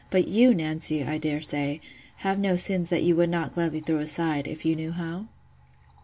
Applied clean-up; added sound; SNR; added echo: none; none; none; none.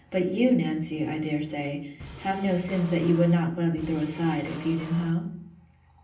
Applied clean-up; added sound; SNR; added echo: none; Drum kit; 16 dB; reverberation time 0.6 s.